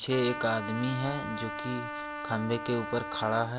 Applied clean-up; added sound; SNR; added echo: none; Trumpet; 6 dB; none.